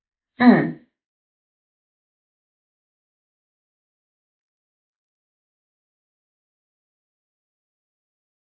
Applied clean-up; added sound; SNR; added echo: neural mask model Resemble Enhance denoiser.